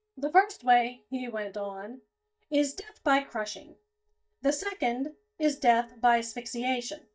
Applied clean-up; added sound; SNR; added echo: neural mask model DeepFilterNet 3.